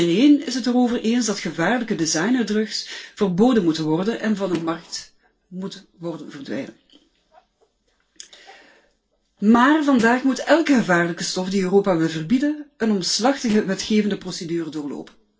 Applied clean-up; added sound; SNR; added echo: neural separator model SepFormer DNS4.